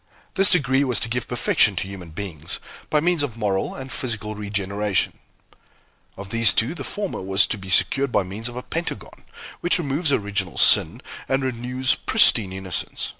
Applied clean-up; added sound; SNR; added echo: none; none; none; none.